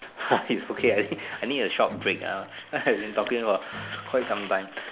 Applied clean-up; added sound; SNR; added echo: none; Electric guitar; 20 dB; none.